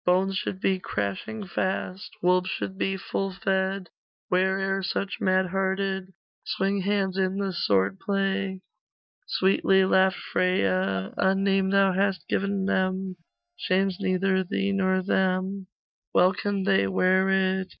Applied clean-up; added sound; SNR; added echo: neural mask model DeepFilterNet 3.